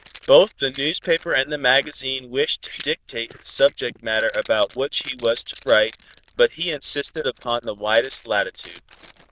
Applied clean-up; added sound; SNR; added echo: neural diffusion model UNIVERSE++.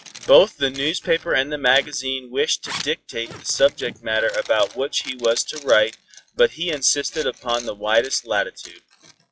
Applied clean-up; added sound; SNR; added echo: classical method log-MMSE.